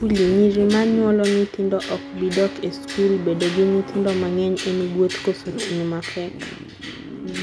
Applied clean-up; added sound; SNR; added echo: none; Wind instrument, woodwind instrument + Zipper (clothing); 14 dB; none.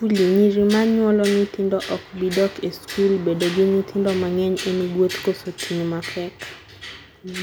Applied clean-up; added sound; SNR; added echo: none; none; none; none.